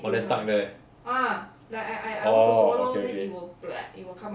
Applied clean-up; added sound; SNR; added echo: none; none; none; none.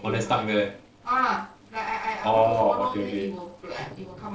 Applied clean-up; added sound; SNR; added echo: neural separator model SepFormer DNS4.